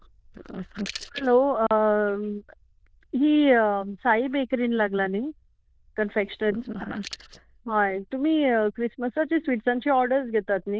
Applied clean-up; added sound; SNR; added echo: neural diffusion model UNIVERSE++.